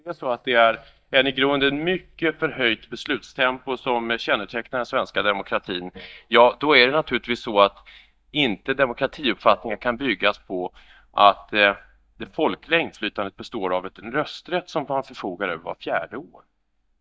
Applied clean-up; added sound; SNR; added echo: neural mask model DeepFilterNet 3.